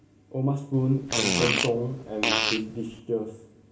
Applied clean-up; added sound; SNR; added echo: none; Fart; -1 dB; reverberation time 0.5 s.